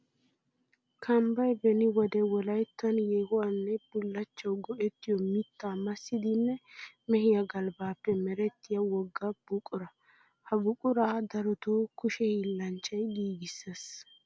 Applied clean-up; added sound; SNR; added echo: none; none; none; none.